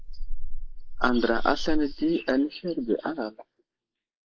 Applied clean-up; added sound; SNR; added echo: neural mask model Resemble Enhance denoiser.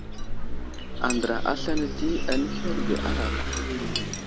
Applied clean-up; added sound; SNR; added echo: none; Chink, clink + Engine / Vehicle; -3 dB; none.